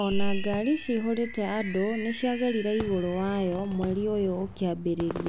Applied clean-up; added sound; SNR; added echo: none; Fireworks; 13 dB; none.